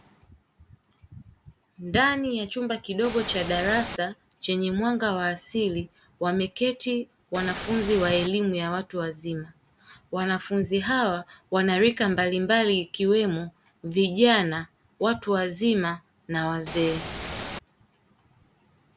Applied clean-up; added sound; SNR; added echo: none; Ocean / Boat, Water vehicle; 8 dB; none.